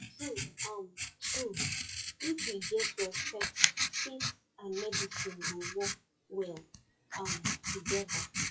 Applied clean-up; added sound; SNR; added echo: classical method WPE with log-MMSE.